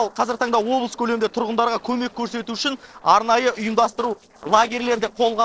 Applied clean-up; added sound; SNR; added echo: neural separator model SepFormer DNS4.